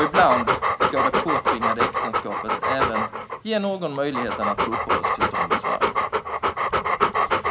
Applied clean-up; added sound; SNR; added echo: none; Dog; -4 dB; none.